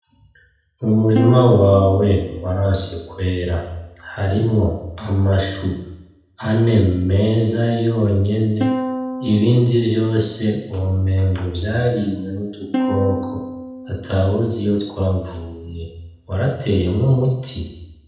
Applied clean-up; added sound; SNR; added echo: none; Plucked string instrument; 10 dB; reverberation time 0.8 s.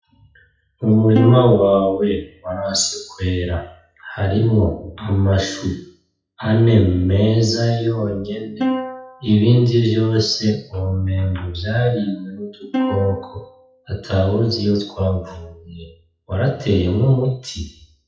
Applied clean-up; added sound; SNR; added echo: classical method WPE with log-MMSE.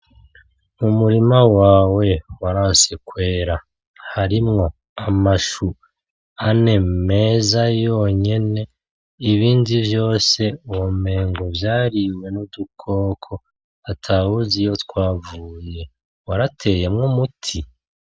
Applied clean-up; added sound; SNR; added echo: none; none; none; none.